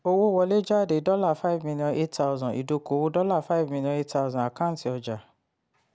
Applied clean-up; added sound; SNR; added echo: none; none; none; none.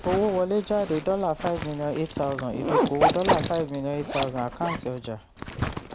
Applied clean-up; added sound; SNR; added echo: none; Zipper (clothing); 2 dB; none.